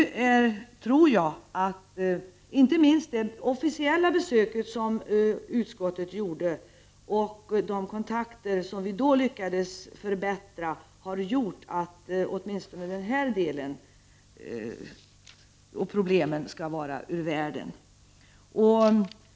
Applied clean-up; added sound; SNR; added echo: none; none; none; none.